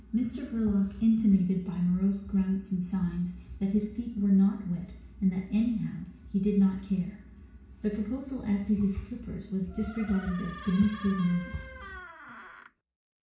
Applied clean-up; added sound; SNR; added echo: none; Door; 16 dB; reverberation time 0.6 s.